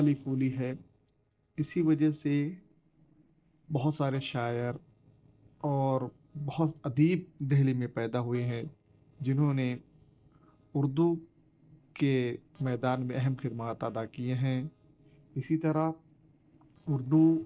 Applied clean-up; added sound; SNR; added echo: neural separator model SepFormer DNS4.